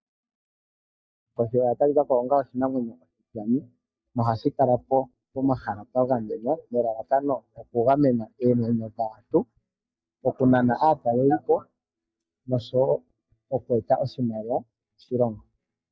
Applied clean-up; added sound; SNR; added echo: neural mask model DeepFilterNet 3.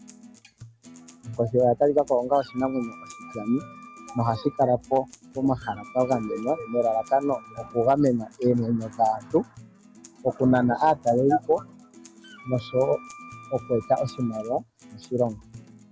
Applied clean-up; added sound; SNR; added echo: none; Acoustic guitar + Wind instrument, woodwind instrument; 20 dB; none.